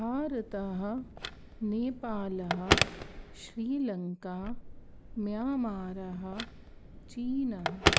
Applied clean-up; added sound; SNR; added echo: none; Telephone; 0 dB; none.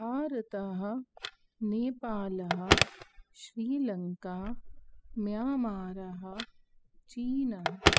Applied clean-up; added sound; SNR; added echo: classical method spectral subtraction.